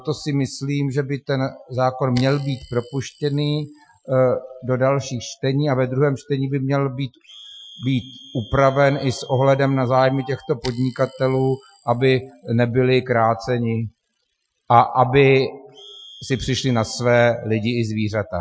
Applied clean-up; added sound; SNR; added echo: classical method Wiener filter.